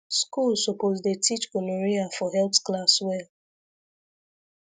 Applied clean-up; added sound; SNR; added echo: none; none; none; none.